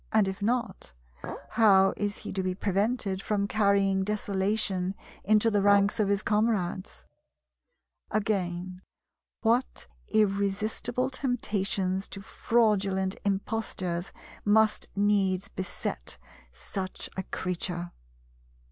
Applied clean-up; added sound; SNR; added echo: none; Chink, clink; 16 dB; none.